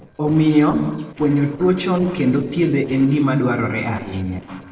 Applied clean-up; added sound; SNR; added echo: neural separator model SepFormer DNS4.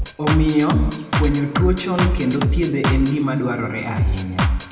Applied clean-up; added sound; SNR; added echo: none; Drum kit; 0 dB; reverberation time 1.5 s.